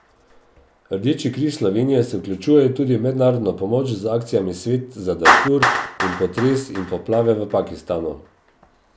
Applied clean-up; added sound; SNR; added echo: none; Clapping; 6 dB; none.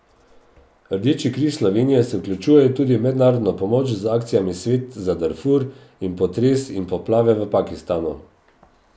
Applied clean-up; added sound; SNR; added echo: none; none; none; none.